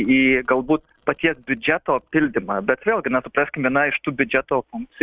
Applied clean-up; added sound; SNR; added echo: neural mask model RNNoise.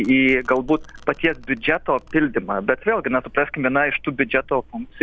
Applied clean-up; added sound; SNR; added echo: none; Domestic sounds, home sounds; 19 dB; none.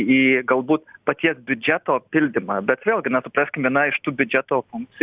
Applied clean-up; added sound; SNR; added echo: none; none; none; none.